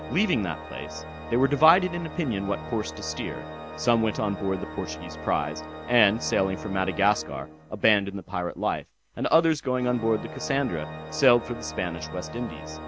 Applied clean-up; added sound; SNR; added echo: none; Organ; 12 dB; none.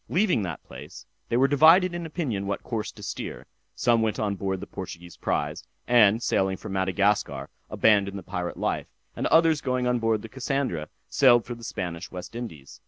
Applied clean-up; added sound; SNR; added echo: none; none; none; none.